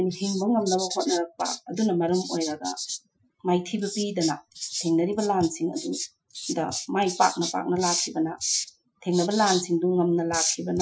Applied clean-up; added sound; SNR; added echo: classical method Wiener filter.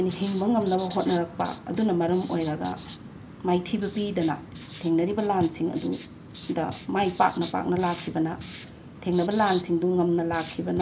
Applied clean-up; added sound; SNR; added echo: none; Writing; 8 dB; none.